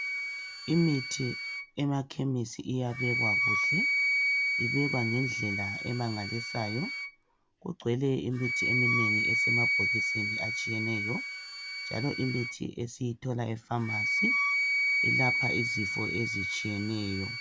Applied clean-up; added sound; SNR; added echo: none; Wind instrument, woodwind instrument; -2 dB; none.